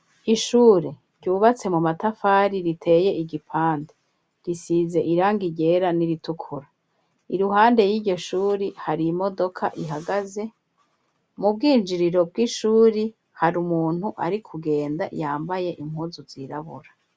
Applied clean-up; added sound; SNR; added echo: none; none; none; none.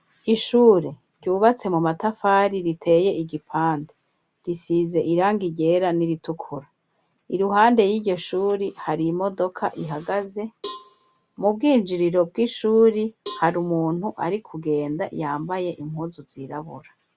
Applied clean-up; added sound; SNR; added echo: none; Cowbell; 19 dB; none.